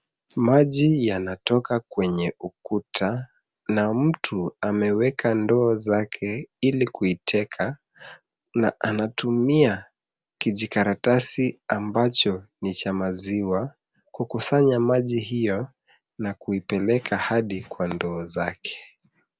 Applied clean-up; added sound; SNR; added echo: none; none; none; none.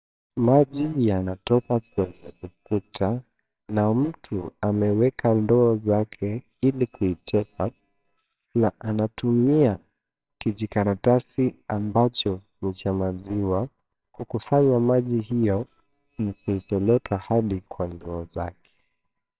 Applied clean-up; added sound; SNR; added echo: neural separator model SepFormer WHAMR!.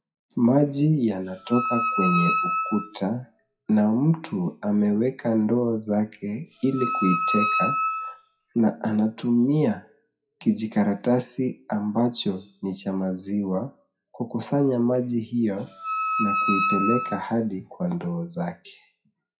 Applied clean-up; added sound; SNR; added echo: classical method WPE with log-MMSE.